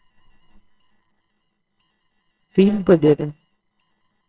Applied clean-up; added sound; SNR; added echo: neural separator model SepFormer WHAMR!.